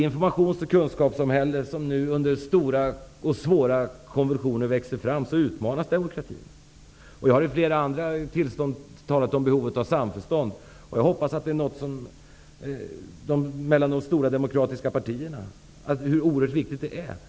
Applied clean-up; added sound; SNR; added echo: none; none; none; none.